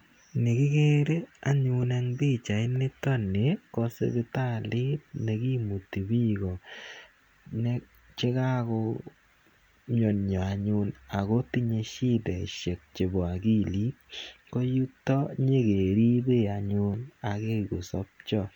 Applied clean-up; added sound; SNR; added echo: none; none; none; none.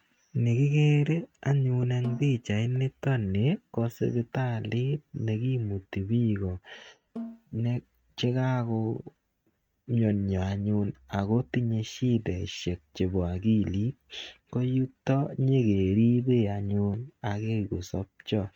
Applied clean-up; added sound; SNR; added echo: neural mask model RNNoise.